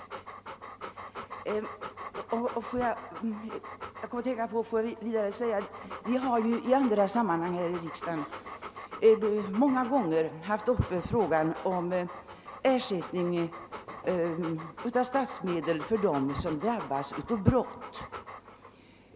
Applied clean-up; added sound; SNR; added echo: none; Dog; 13 dB; none.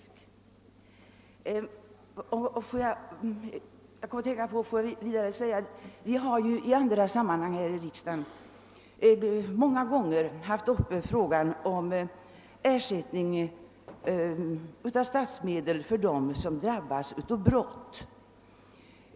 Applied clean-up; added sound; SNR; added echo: none; none; none; none.